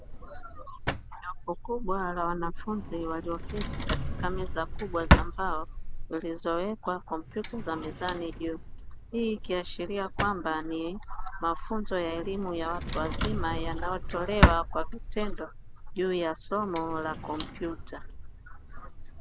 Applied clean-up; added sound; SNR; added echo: none; Drawer open or close; -1 dB; none.